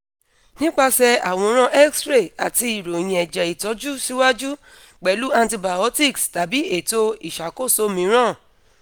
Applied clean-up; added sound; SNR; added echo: none; none; none; none.